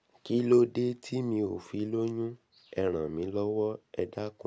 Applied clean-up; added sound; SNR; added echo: none; none; none; none.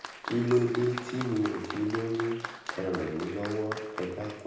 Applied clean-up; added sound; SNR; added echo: none; Applause; 10 dB; reverberation time 0.8 s.